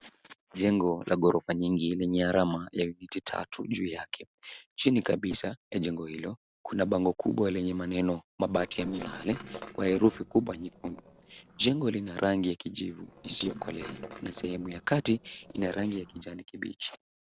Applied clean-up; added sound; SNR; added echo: neural separator model SepFormer DNS4.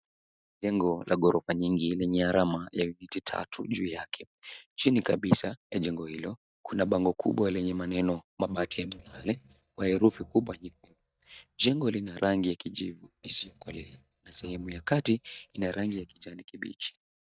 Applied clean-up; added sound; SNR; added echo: neural mask model DeepFilterNet 3.